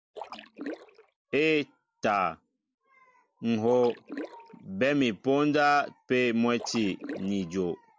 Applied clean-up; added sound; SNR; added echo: none; Splash, splatter; 14 dB; none.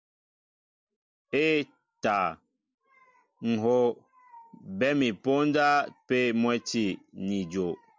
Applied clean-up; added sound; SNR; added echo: none; none; none; none.